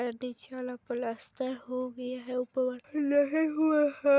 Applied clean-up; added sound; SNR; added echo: none; none; none; none.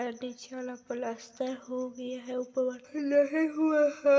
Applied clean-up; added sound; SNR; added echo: none; none; none; reverberation time 0.8 s.